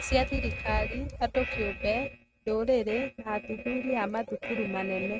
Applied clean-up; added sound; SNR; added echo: neural mask model RNNoise.